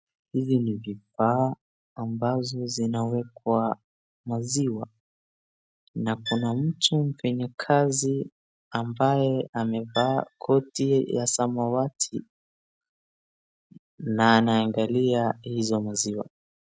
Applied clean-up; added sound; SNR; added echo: neural mask model RNNoise.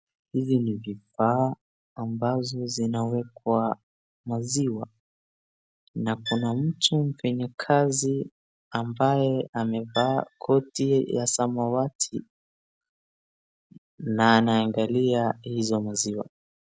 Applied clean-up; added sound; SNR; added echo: none; Bowed string instrument; 14 dB; none.